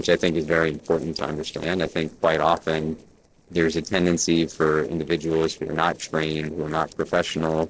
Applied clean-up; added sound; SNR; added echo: neural separator model SepFormer DNS4.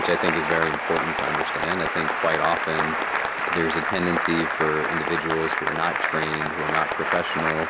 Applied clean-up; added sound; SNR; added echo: none; Applause / Cheering; -2 dB; none.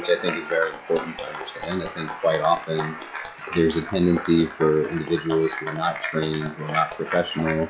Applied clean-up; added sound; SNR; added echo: classical method log-MMSE.